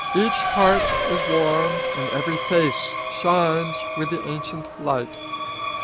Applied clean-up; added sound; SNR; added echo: none; Race car, auto racing + Screech; 2 dB; none.